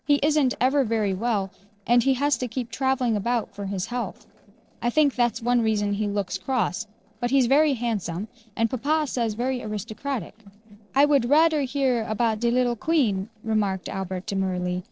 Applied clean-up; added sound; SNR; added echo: neural separator model SepFormer DNS4.